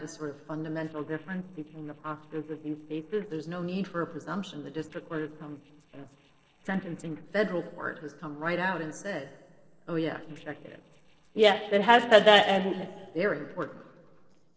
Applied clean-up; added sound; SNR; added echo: neural separator model SepFormer DNS4.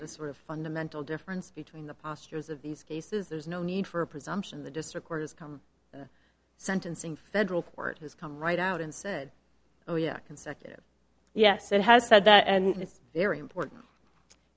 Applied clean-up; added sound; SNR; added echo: none; none; none; none.